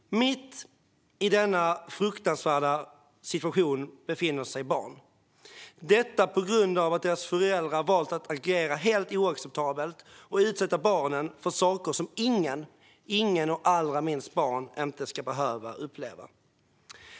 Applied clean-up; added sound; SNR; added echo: none; none; none; none.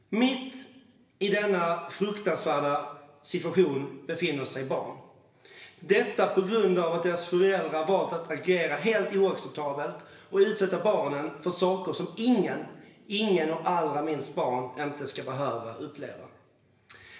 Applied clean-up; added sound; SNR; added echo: none; none; none; reverberation time 1.1 s.